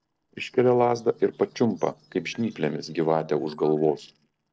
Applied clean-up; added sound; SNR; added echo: neural separator model SepFormer DNS4.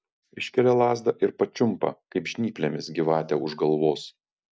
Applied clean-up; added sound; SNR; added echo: none; none; none; none.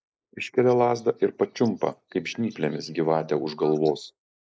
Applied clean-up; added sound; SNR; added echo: neural mask model Resemble Enhance denoiser.